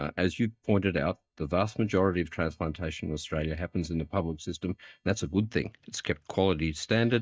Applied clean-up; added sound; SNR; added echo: neural mask model DeepFilterNet 3.